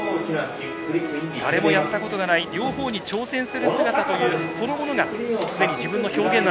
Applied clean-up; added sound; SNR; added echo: none; none; none; none.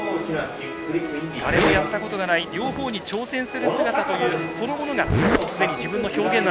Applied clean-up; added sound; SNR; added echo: none; Zipper (clothing); 6 dB; none.